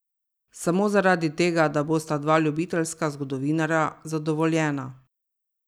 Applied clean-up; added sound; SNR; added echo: none; none; none; none.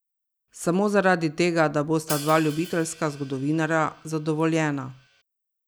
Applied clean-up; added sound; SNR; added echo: none; Hi-hat; 17 dB; none.